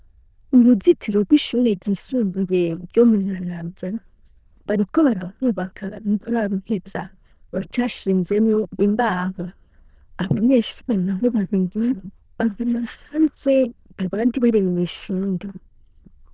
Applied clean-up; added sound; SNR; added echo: neural diffusion model UNIVERSE++.